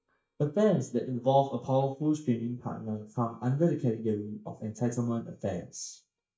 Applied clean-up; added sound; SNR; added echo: neural mask model DeepFilterNet 3.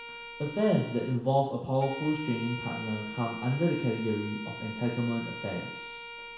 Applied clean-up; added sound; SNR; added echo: none; Bowed string instrument; 11 dB; reverberation time 0.7 s.